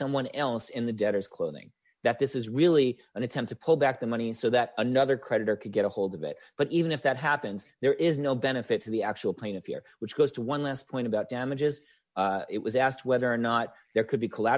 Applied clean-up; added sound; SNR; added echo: none; none; none; none.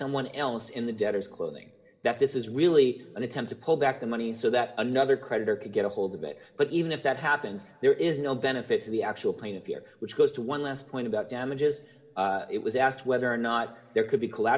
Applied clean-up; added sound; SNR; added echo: none; none; none; reverberation time 2.0 s.